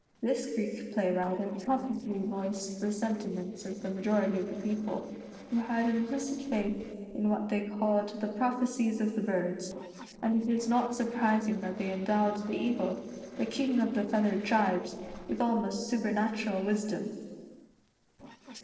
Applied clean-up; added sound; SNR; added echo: neural separator model SepFormer DNS4.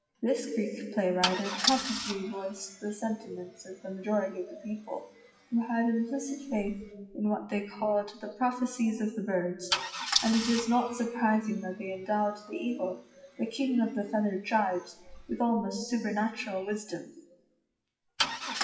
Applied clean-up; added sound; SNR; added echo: classical method WPE with log-MMSE.